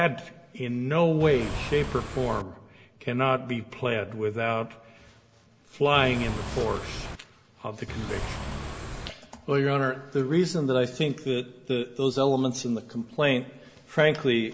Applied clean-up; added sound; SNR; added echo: none; Engine / Car; 7 dB; reverberation time 0.5 s.